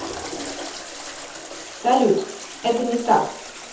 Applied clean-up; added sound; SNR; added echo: none; Toilet flush; 11 dB; reverberation time 0.6 s.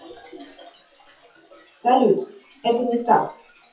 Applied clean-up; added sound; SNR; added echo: classical method WPE with log-MMSE.